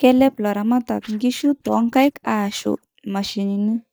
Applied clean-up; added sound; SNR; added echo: neural mask model DeepFilterNet 3.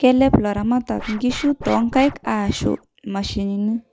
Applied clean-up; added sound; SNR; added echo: none; Scratching (performance technique); 15 dB; none.